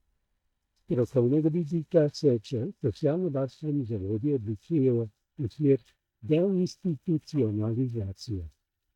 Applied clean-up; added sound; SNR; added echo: neural mask model DeepFilterNet 3.